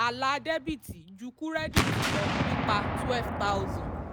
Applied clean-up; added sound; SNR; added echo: none; Explosion; -1 dB; none.